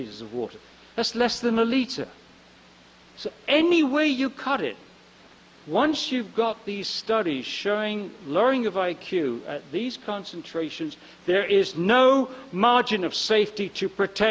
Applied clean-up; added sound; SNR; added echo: none; none; none; none.